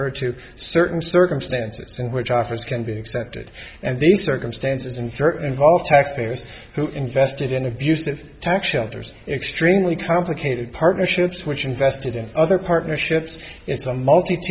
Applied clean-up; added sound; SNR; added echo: none; none; none; none.